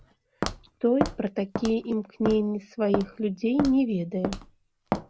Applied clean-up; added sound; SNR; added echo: none; Walk, footsteps; 7 dB; none.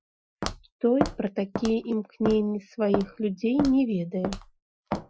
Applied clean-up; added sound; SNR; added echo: classical method Wiener filter.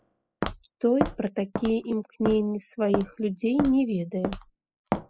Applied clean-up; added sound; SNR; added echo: classical method spectral subtraction.